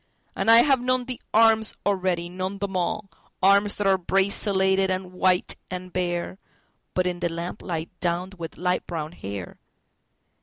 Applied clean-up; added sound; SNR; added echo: none; none; none; none.